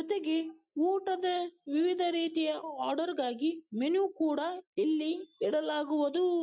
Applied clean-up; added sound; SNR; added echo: none; none; none; none.